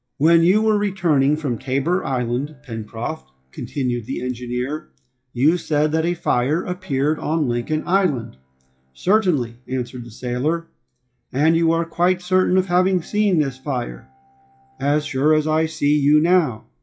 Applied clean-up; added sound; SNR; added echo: classical method WPE with log-MMSE.